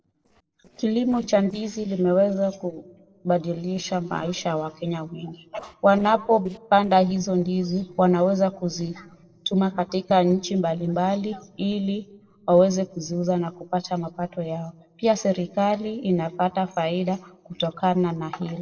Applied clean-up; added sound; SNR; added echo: neural separator model SepFormer DNS4.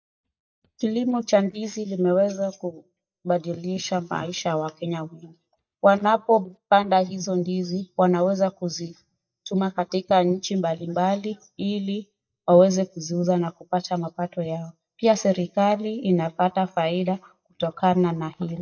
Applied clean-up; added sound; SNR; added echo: neural mask model DeepFilterNet 3.